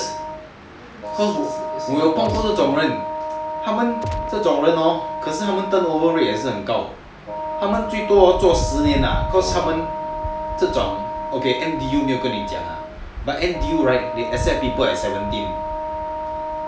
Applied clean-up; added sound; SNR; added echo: none; Gunshot, gunfire + Wind instrument, woodwind instrument; 6 dB; none.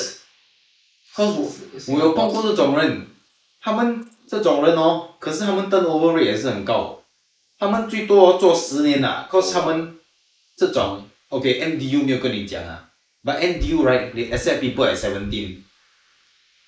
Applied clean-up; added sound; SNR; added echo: neural mask model Resemble Enhance denoiser.